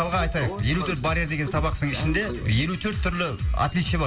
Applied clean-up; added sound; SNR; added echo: none; Sliding door; 14 dB; reverberation time 1.6 s.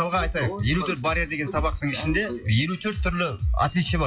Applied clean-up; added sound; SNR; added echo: classical method WPE with log-MMSE.